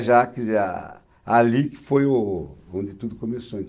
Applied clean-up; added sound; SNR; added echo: none; none; none; none.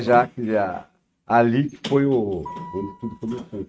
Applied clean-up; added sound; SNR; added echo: neural mask model RNNoise.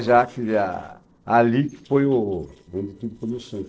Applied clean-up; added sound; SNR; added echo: neural separator model SepFormer DNS4.